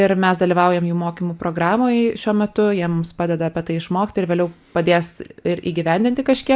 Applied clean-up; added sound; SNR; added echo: none; none; none; none.